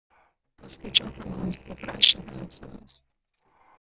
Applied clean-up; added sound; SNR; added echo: neural separator model SepFormer DNS4.